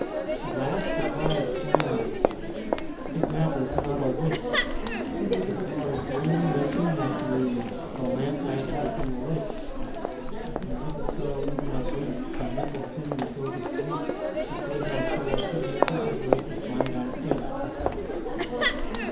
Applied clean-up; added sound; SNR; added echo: none; Crowd; -4 dB; reverberation time 0.5 s.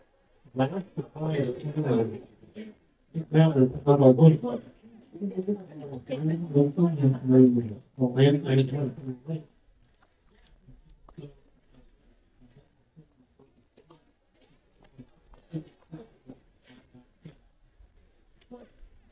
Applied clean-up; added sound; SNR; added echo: neural mask model DeepFilterNet 3.